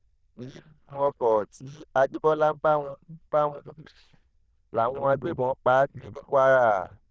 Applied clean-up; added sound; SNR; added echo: neural diffusion model UNIVERSE++.